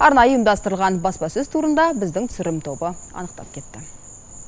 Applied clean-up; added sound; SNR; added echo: none; Insect; 19 dB; none.